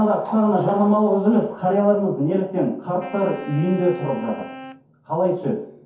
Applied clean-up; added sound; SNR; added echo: none; Wind instrument, woodwind instrument; 18 dB; reverberation time 0.6 s.